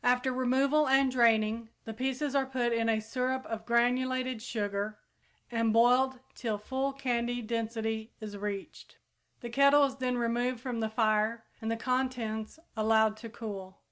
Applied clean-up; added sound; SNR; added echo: none; none; none; none.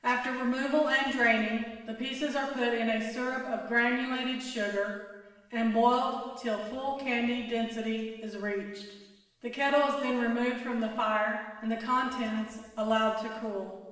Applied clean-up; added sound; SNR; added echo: none; none; none; reverberation time 1.2 s.